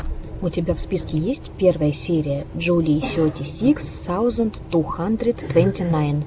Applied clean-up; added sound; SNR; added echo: none; none; none; none.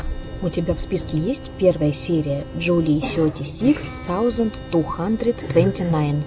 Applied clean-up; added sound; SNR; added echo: none; Bowed string instrument; 19 dB; none.